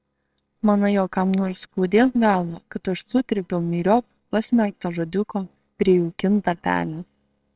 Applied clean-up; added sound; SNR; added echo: neural separator model SepFormer WHAMR!.